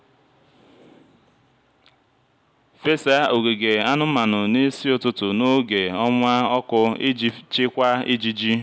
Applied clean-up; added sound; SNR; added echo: none; none; none; none.